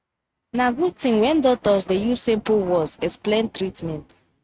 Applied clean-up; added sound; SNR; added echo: neural mask model RNNoise.